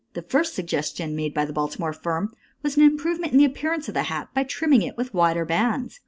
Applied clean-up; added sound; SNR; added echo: none; none; none; none.